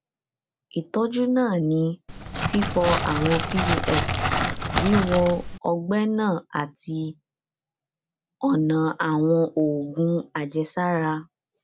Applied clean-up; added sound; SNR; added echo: none; Crackle; 0 dB; none.